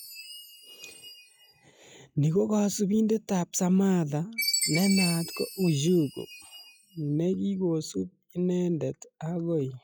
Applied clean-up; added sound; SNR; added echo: classical method log-MMSE.